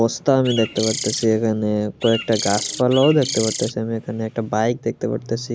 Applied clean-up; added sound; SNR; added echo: none; Bird; 7 dB; none.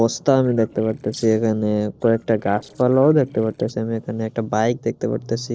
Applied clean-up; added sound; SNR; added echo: neural separator model SepFormer DNS4.